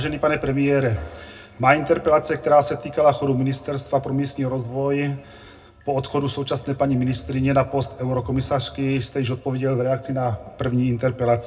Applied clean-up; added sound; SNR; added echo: none; none; none; reverberation time 0.2 s.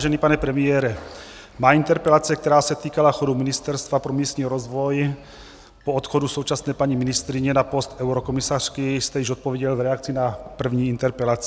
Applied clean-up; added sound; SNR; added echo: none; none; none; none.